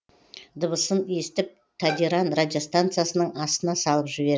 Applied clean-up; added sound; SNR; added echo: none; Bowed string instrument; 13 dB; none.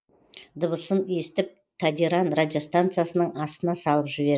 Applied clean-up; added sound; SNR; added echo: neural mask model Resemble Enhance denoiser.